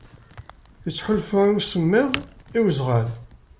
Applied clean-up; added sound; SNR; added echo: none; Crack; 17 dB; none.